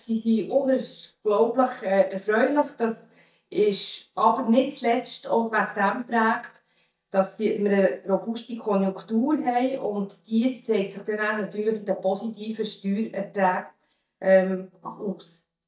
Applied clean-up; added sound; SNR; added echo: neural mask model DeepFilterNet 3.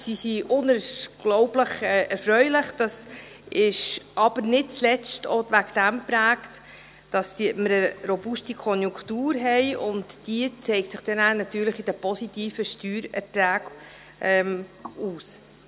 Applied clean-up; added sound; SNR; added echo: none; none; none; none.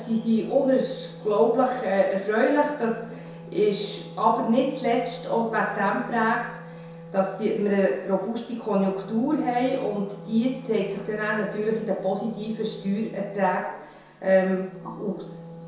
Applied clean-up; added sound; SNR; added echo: none; Wind instrument, woodwind instrument; 17 dB; reverberation time 0.7 s.